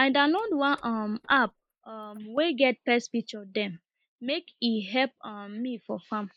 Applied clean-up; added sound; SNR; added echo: neural mask model Resemble Enhance denoiser.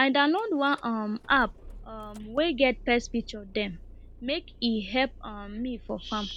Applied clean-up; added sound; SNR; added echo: none; Idling / Engine starting / Door / Car; 17 dB; none.